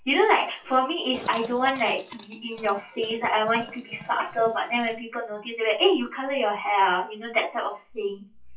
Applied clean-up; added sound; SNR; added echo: classical method WPE with log-MMSE.